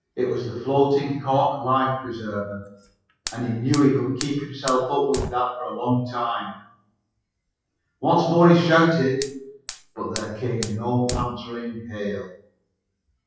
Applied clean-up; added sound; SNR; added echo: classical method WPE with log-MMSE.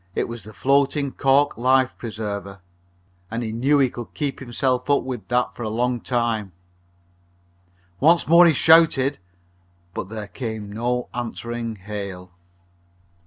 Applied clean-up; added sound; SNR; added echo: none; none; none; none.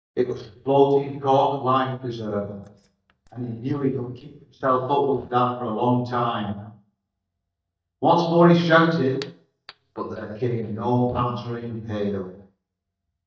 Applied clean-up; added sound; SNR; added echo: neural mask model DeepFilterNet 3.